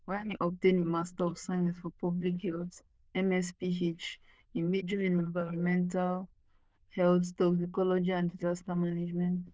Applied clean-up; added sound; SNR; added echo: neural diffusion model UNIVERSE++.